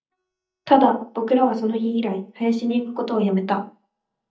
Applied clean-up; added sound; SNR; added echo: neural mask model DeepFilterNet 3.